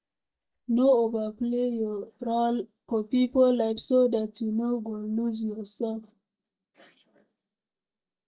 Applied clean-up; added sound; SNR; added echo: neural mask model DeepFilterNet 3.